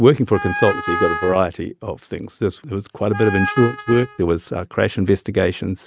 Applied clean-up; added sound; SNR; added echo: neural mask model RNNoise.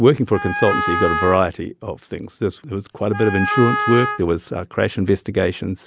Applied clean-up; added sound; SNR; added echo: none; Wind instrument, woodwind instrument; 4 dB; none.